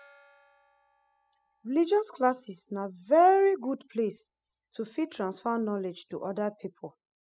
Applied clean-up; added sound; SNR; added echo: classical method spectral subtraction.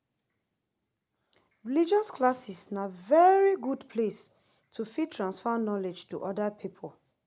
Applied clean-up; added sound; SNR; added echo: none; none; none; none.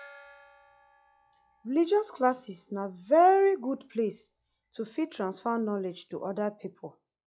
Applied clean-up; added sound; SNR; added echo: classical method log-MMSE.